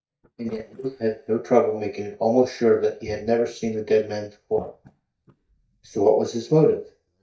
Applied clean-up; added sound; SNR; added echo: neural mask model DeepFilterNet 3.